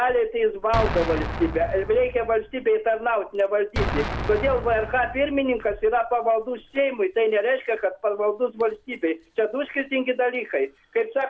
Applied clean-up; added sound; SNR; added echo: none; Explosion; 7 dB; none.